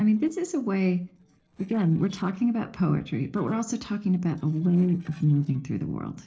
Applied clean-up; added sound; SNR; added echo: neural separator model SepFormer DNS4.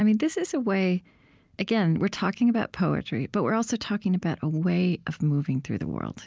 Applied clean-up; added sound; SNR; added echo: none; none; none; none.